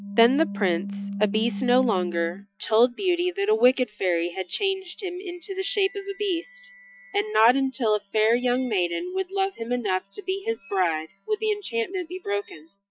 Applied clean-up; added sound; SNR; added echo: classical method Wiener filter.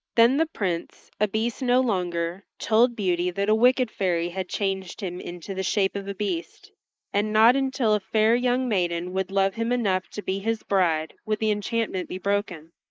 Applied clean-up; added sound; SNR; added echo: neural mask model Resemble Enhance denoiser.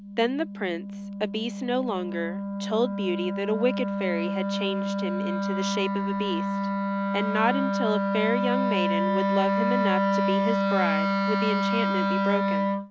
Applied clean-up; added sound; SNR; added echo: none; Wind instrument, woodwind instrument; -3 dB; none.